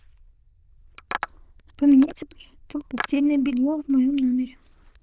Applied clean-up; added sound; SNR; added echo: neural diffusion model UNIVERSE++.